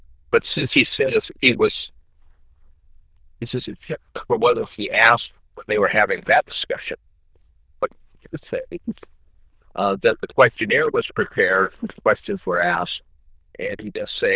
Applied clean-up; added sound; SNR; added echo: neural diffusion model UNIVERSE++.